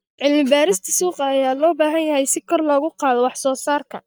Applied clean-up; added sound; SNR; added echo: neural mask model DeepFilterNet 3.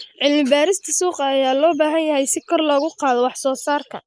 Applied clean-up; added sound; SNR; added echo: neural mask model Resemble Enhance denoiser.